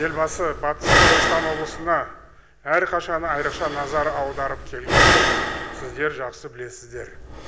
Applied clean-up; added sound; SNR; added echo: none; Breathing; -3 dB; none.